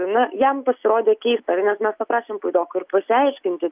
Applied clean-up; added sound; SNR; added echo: none; none; none; none.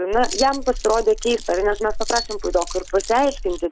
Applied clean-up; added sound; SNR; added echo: none; Keys jangling; 8 dB; none.